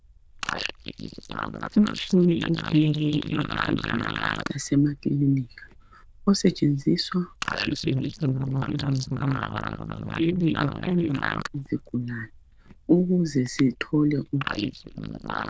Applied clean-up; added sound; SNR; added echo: neural diffusion model UNIVERSE++.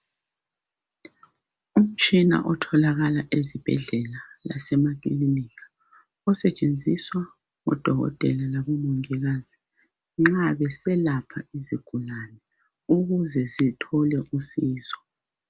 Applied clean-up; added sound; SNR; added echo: none; none; none; none.